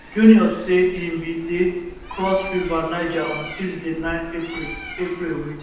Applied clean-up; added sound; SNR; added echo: none; Bird; 15 dB; reverberation time 0.9 s.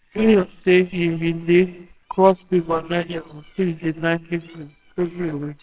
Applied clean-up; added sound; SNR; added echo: neural separator model SepFormer WHAMR!.